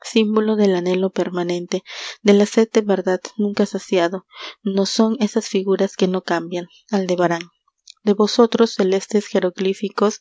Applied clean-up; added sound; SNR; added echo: none; none; none; none.